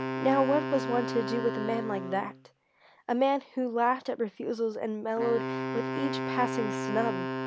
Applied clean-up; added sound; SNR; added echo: none; Wind instrument, woodwind instrument; 5 dB; none.